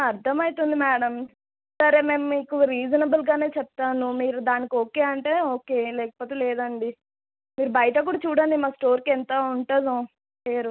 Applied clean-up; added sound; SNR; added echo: none; none; none; none.